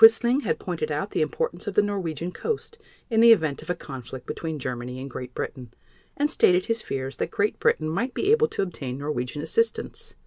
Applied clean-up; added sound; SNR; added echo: none; none; none; none.